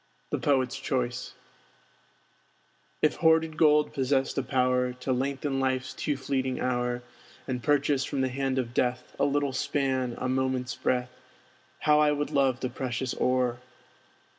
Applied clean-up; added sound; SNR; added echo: none; none; none; none.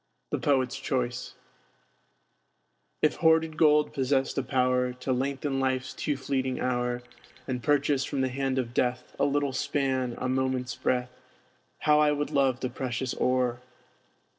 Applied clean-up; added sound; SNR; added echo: neural separator model SepFormer DNS4.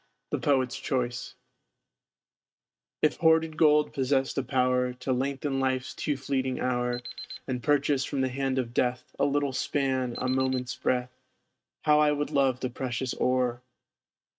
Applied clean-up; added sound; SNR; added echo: neural mask model RNNoise.